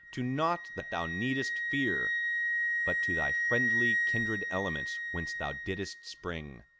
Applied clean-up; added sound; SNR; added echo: none; Wind instrument, woodwind instrument; -3 dB; none.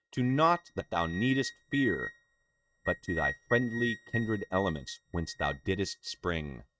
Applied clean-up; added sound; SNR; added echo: neural mask model RNNoise.